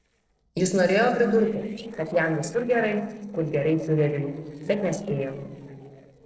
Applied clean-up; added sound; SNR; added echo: neural separator model SepFormer DNS4.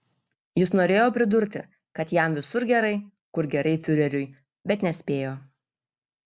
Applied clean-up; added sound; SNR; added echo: none; none; none; none.